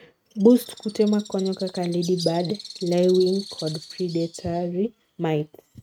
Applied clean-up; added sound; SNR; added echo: neural mask model RNNoise.